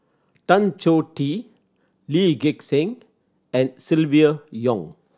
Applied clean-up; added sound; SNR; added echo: none; none; none; none.